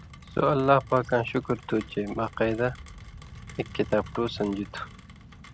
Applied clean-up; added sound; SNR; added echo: none; Rain; 16 dB; none.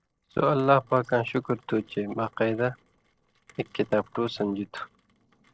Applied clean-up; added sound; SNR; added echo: neural separator model SepFormer DNS4.